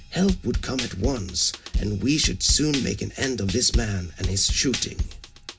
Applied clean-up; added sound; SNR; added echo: none; Drum kit; 5 dB; reverberation time 0.3 s.